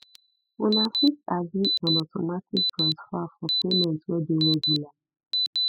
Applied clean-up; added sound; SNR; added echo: classical method spectral subtraction.